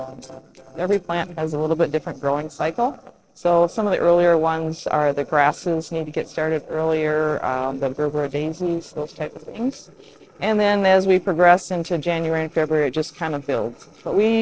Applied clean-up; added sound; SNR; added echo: neural separator model SepFormer DNS4.